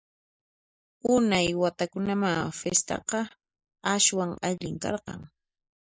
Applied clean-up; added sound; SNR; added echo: neural mask model Resemble Enhance denoiser.